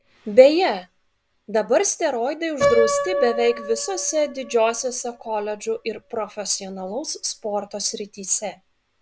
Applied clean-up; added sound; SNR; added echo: none; Piano; 8 dB; none.